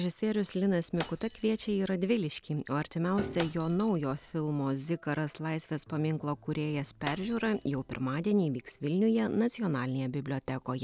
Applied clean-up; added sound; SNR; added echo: none; Piano + Shatter; 15 dB; none.